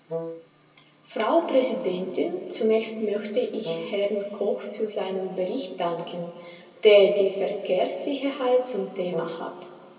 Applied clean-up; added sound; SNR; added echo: none; Wind instrument, woodwind instrument; 10 dB; reverberation time 2.9 s.